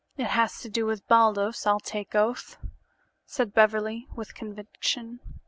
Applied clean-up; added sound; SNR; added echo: none; none; none; none.